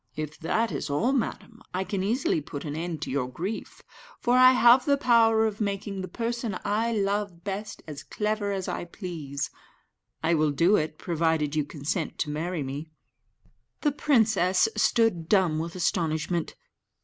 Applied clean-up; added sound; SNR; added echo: none; none; none; none.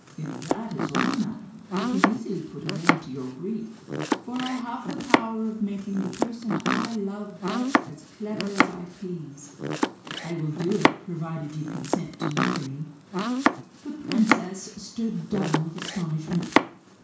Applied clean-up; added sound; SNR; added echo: none; Domestic sounds, home sounds; -2 dB; reverberation time 0.6 s.